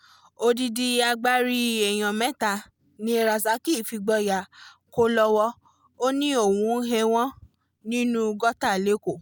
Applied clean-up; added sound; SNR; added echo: none; none; none; none.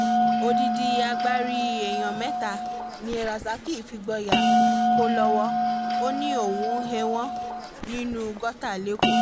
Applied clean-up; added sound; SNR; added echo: none; Bell; -5 dB; none.